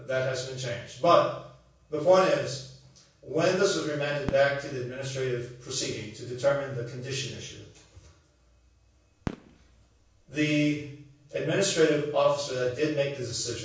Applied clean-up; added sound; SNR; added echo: none; Fireworks; 18 dB; reverberation time 0.7 s.